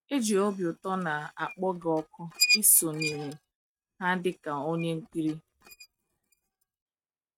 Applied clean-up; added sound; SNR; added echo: neural mask model RNNoise.